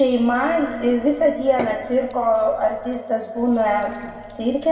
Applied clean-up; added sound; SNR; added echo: none; Fill (with liquid) / Glass / Water; 19 dB; reverberation time 1.8 s.